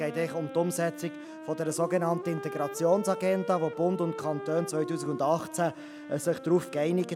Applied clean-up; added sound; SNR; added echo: none; Wind instrument, woodwind instrument; 11 dB; none.